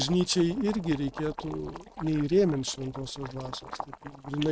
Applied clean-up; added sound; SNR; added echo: neural mask model RNNoise.